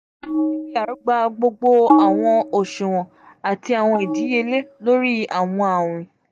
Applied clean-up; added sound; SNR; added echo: neural mask model DeepFilterNet 3.